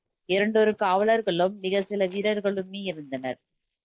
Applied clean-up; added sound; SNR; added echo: neural mask model Resemble Enhance denoiser.